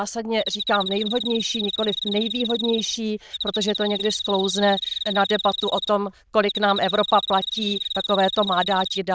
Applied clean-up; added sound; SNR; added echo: neural diffusion model UNIVERSE++.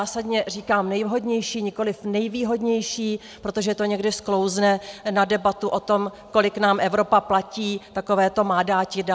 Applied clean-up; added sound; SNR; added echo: none; none; none; none.